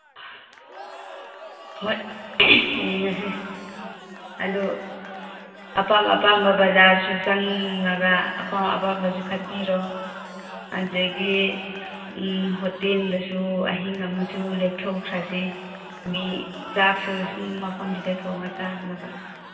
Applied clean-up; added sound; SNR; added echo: none; Crowd / Cheering; 15 dB; reverberation time 2.6 s.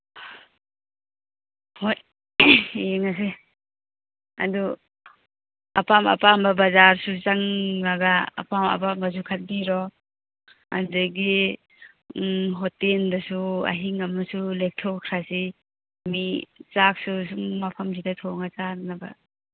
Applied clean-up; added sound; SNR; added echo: none; none; none; none.